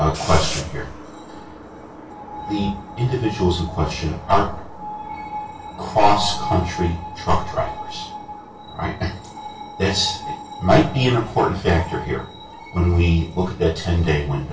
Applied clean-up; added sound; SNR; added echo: none; Screech; 13 dB; reverberation time 0.2 s.